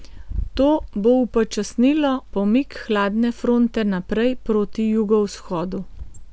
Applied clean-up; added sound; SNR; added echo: none; Wind / Bird; 17 dB; none.